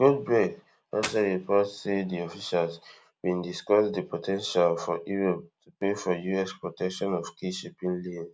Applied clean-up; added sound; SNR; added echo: none; Clapping; 8 dB; none.